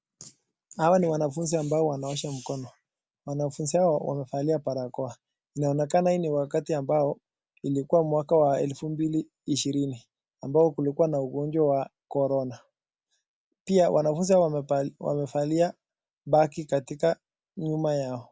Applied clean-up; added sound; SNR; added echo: none; none; none; none.